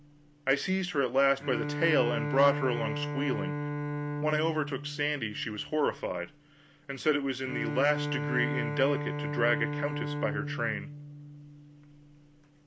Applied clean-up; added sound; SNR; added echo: none; Bowed string instrument; 4 dB; none.